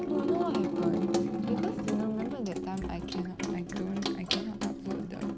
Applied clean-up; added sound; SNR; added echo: none; Sink (filling or washing) / Water tap, faucet; -4 dB; none.